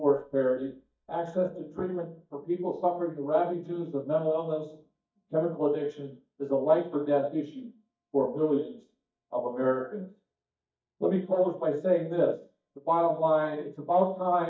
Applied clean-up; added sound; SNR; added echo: neural mask model DeepFilterNet 3.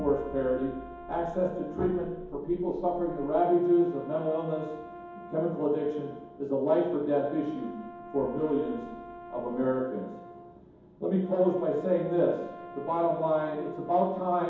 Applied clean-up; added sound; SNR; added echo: none; Brass instrument; 16 dB; reverberation time 1.2 s.